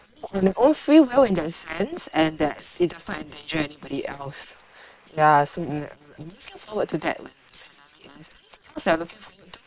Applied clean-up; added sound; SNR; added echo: neural separator model SepFormer WHAM!.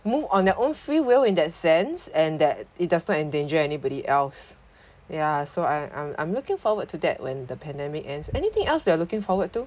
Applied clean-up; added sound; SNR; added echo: none; none; none; none.